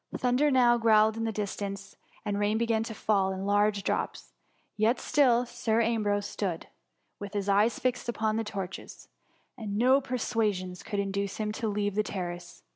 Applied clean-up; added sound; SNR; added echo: none; none; none; none.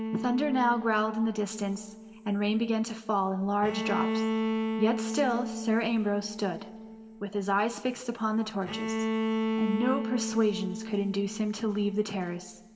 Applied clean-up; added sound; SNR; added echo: none; Bowed string instrument; 5 dB; reverberation time 1.4 s.